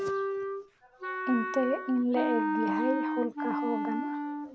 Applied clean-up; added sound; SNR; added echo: none; Wind instrument, woodwind instrument; 0 dB; none.